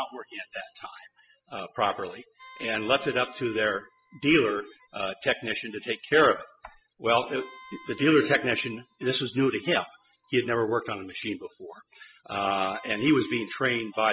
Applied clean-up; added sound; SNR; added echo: classical method spectral subtraction.